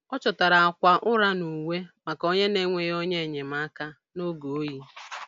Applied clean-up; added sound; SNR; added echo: none; none; none; none.